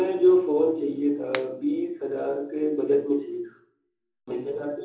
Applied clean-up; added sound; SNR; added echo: none; Finger snapping; 15 dB; reverberation time 1.2 s.